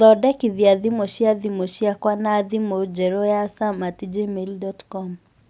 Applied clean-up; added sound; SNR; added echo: none; none; none; none.